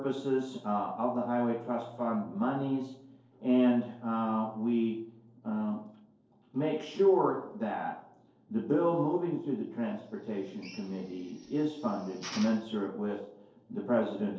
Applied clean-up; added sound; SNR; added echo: neural separator model SepFormer DNS4.